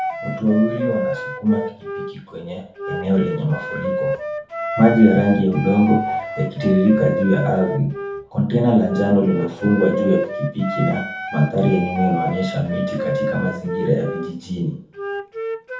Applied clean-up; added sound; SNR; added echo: none; Wind instrument, woodwind instrument; 7 dB; reverberation time 0.5 s.